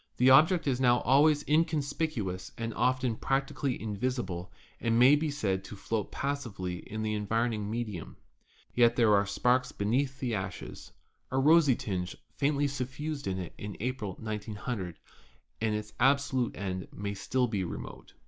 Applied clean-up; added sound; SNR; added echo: none; none; none; none.